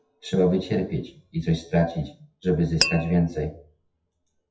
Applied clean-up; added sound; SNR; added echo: classical method WPE with log-MMSE.